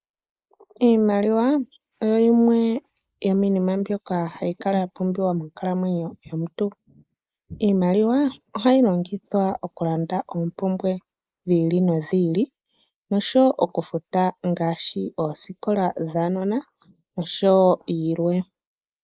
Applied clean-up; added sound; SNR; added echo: neural mask model Resemble Enhance denoiser.